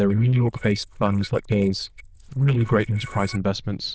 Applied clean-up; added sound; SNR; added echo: neural diffusion model UNIVERSE++.